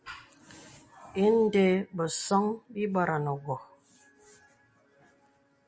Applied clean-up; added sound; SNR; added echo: none; none; none; none.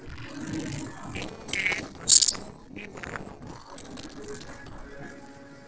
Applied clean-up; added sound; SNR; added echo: neural separator model SepFormer DNS4.